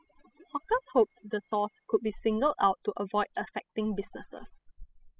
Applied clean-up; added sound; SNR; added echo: classical method spectral subtraction.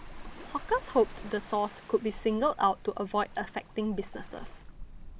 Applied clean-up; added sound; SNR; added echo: none; Waves, surf; 13 dB; none.